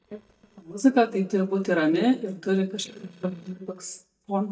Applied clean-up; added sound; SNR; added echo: neural mask model DeepFilterNet 3.